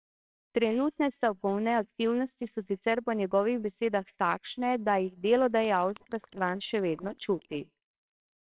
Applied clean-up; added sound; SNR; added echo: neural separator model SepFormer WHAMR!.